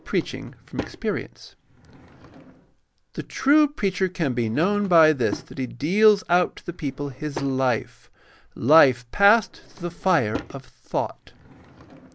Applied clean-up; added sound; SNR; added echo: none; Drawer open or close / Wood; 18 dB; none.